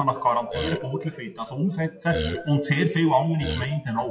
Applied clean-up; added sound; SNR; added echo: classical method WPE with log-MMSE.